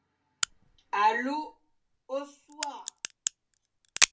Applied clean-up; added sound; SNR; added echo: none; Crack; 0 dB; reverberation time 0.2 s.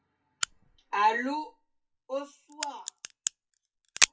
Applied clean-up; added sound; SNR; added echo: classical method WPE with log-MMSE.